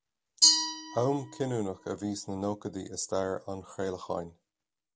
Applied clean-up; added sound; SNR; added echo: none; Glass; -1 dB; none.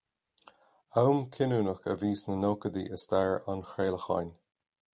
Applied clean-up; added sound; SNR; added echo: none; none; none; none.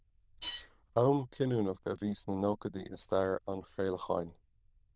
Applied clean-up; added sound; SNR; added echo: neural diffusion model UNIVERSE++.